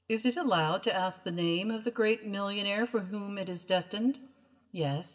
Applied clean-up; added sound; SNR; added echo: none; none; none; reverberation time 0.9 s.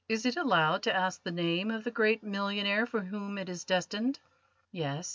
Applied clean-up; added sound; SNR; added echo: none; none; none; none.